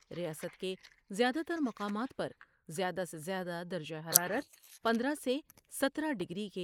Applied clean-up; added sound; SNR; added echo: neural mask model Resemble Enhance denoiser.